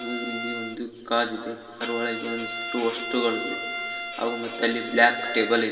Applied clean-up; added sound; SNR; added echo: none; Bowed string instrument; 7 dB; reverberation time 2.0 s.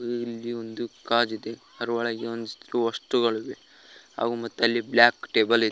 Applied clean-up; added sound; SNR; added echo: none; none; none; none.